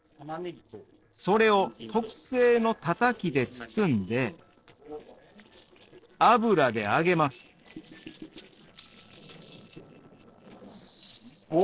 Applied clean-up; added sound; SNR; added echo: neural separator model SepFormer DNS4.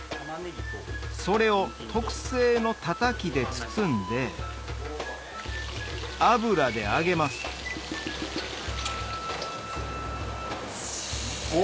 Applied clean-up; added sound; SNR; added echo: none; Domestic sounds, home sounds; 17 dB; none.